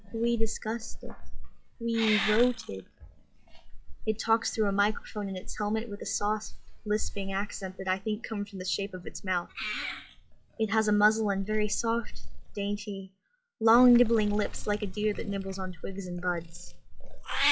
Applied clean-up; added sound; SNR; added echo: classical method log-MMSE.